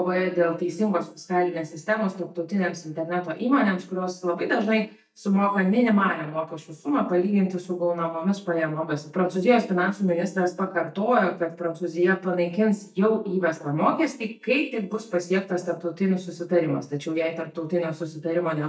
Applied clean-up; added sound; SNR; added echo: neural mask model DeepFilterNet 3.